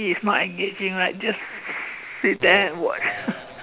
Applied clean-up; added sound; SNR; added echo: none; none; none; none.